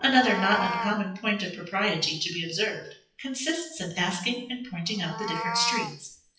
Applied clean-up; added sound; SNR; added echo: classical method WPE with log-MMSE.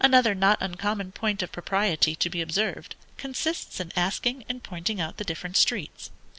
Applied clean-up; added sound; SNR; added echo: none; none; none; none.